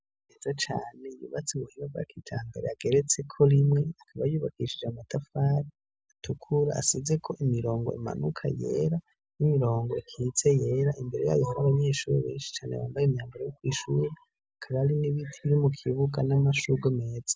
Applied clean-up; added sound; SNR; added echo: none; none; none; none.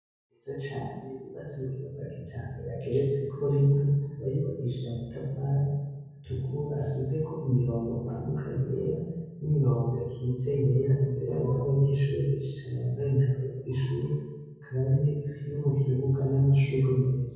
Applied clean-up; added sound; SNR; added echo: none; none; none; reverberation time 1.3 s.